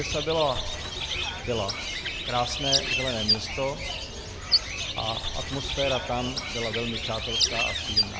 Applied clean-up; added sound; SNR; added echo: none; Bird; -2 dB; none.